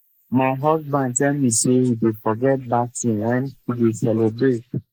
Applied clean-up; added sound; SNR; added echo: neural mask model Resemble Enhance denoiser.